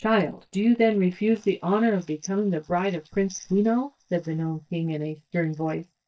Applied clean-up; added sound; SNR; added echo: neural mask model DeepFilterNet 3.